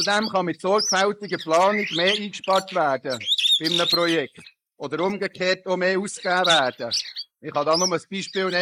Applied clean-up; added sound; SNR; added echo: neural mask model Resemble Enhance denoiser.